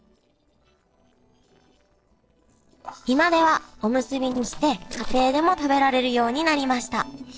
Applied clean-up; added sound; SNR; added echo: neural separator model SepFormer DNS4.